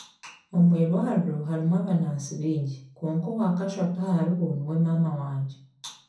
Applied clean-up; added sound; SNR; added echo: none; none; none; reverberation time 0.6 s.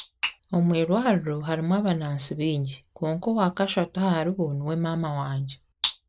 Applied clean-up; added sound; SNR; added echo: none; none; none; none.